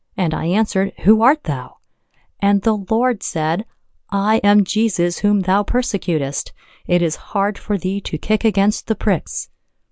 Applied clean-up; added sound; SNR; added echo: none; none; none; none.